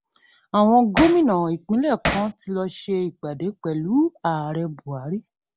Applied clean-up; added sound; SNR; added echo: none; Hammer; 3 dB; none.